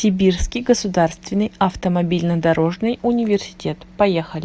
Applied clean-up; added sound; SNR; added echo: none; none; none; none.